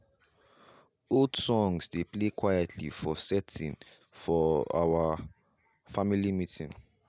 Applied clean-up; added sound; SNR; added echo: none; none; none; none.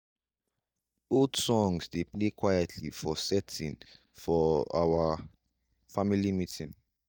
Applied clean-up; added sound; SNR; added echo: neural mask model DeepFilterNet 3.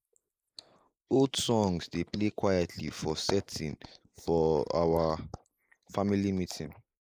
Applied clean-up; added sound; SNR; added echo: neural mask model Resemble Enhance denoiser.